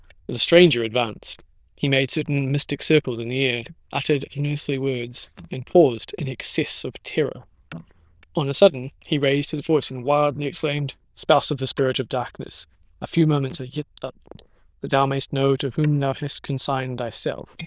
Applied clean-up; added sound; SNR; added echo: neural diffusion model UNIVERSE++.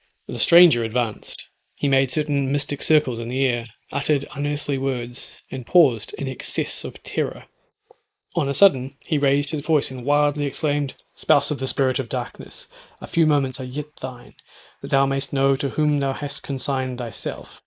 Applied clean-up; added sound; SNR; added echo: neural mask model Resemble Enhance denoiser.